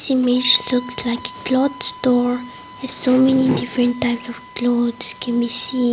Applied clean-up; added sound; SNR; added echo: none; Bowed string instrument; 20 dB; none.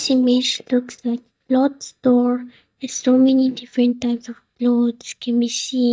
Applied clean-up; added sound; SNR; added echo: neural mask model DeepFilterNet 3.